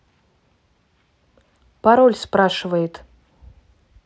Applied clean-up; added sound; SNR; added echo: none; none; none; none.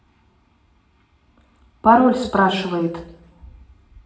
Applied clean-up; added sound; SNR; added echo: none; none; none; reverberation time 0.8 s.